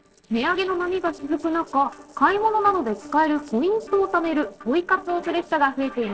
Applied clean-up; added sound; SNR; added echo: neural separator model SepFormer DNS4.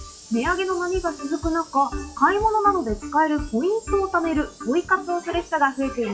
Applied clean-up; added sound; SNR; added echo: classical method WPE with log-MMSE.